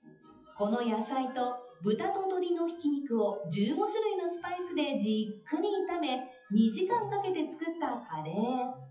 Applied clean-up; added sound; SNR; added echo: classical method WPE with log-MMSE.